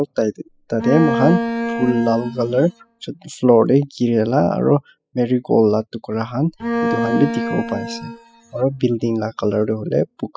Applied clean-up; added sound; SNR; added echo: classical method spectral subtraction.